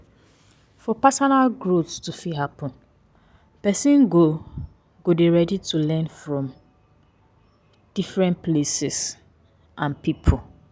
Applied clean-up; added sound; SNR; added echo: none; none; none; none.